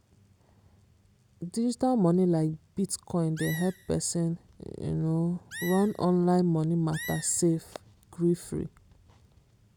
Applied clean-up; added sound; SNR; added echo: none; Animal; 15 dB; none.